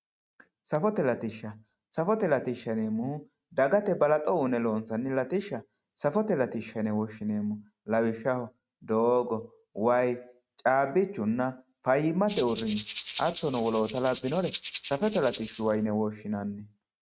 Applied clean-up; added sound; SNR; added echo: neural mask model RNNoise.